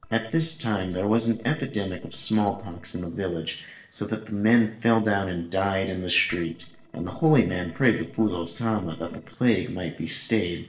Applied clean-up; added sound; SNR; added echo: neural separator model SepFormer DNS4.